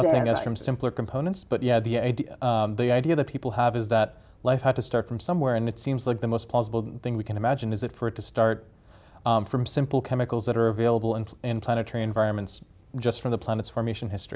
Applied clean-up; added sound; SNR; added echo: none; none; none; none.